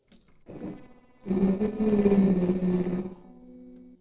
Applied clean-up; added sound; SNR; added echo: neural separator model SepFormer DNS4.